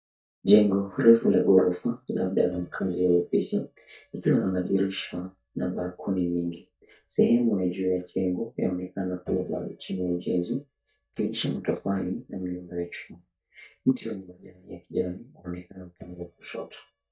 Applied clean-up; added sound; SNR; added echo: neural mask model DeepFilterNet 3.